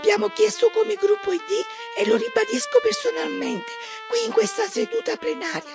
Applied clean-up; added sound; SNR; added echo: none; Trumpet; 14 dB; none.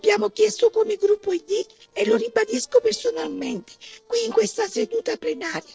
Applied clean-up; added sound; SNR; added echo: neural separator model SepFormer DNS4.